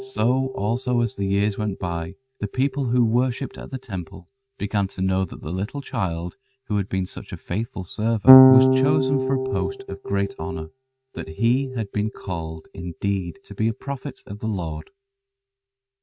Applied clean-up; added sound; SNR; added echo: neural mask model RNNoise.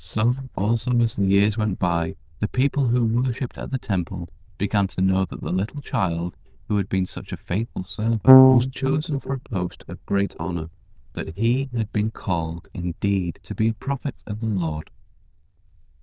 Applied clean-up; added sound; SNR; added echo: neural diffusion model UNIVERSE++.